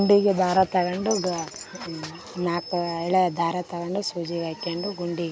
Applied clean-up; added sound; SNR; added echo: none; none; none; none.